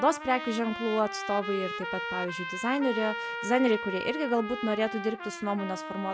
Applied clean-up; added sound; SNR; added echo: none; Trumpet; 7 dB; none.